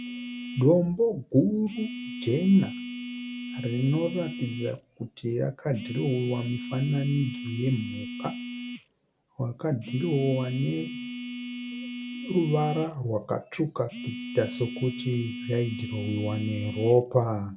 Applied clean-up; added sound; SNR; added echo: none; Telephone; 9 dB; none.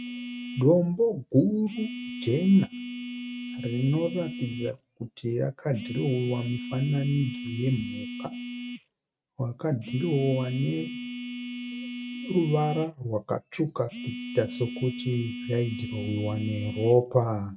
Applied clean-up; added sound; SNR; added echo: neural mask model RNNoise.